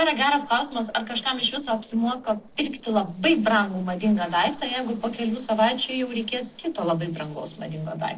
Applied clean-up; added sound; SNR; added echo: neural separator model SepFormer DNS4.